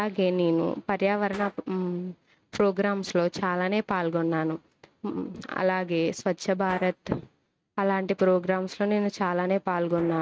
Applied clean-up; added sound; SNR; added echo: neural mask model RNNoise.